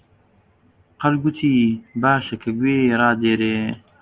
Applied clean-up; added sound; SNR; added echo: none; none; none; none.